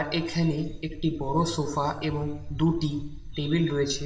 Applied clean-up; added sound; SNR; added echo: none; Walk, footsteps; 11 dB; reverberation time 0.9 s.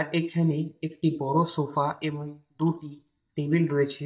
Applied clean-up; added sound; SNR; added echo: neural mask model DeepFilterNet 3.